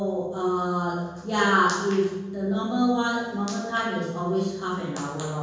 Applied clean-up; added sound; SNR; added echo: none; none; none; reverberation time 1.3 s.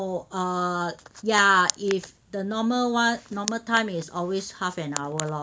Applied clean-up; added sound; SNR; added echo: none; none; none; none.